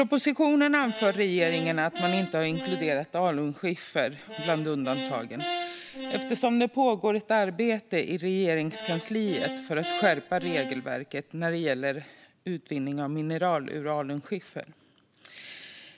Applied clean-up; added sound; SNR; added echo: none; Brass instrument; 9 dB; none.